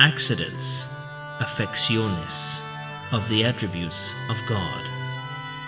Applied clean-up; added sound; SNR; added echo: none; Musical instrument; 8 dB; reverberation time 1.5 s.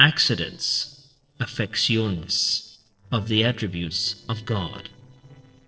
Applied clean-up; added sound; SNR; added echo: neural separator model SepFormer DNS4.